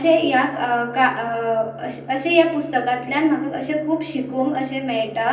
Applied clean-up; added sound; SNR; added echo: none; Bowed string instrument; 20 dB; reverberation time 0.6 s.